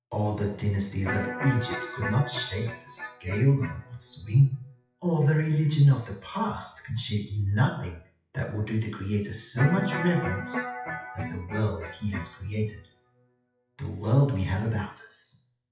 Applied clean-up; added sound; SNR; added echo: classical method WPE with log-MMSE.